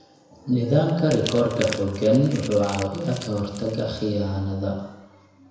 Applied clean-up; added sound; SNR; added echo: none; Crumpling, crinkling; 15 dB; reverberation time 1.0 s.